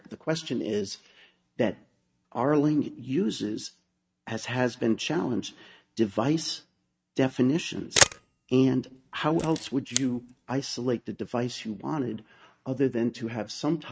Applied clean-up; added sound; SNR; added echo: neural mask model RNNoise.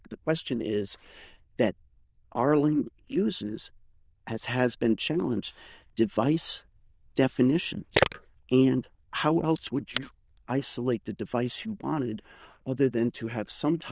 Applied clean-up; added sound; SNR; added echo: neural diffusion model UNIVERSE++.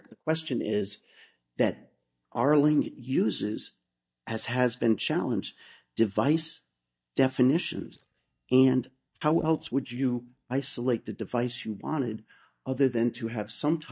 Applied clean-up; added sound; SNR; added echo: neural mask model DeepFilterNet 3.